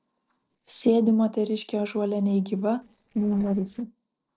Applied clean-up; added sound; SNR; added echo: neural separator model SepFormer DNS4.